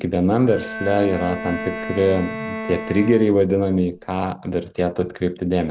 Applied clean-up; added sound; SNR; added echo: none; Bowed string instrument; 10 dB; none.